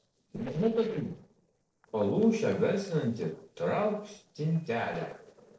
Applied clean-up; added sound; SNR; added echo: neural separator model SepFormer DNS4.